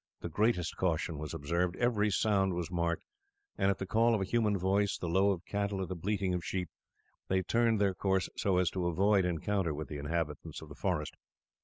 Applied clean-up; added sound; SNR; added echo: none; none; none; none.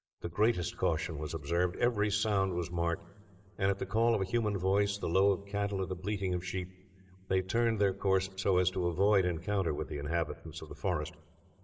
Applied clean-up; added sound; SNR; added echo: none; none; none; reverberation time 2.2 s.